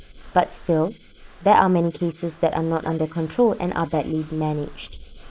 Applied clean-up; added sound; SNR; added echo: neural mask model Resemble Enhance denoiser.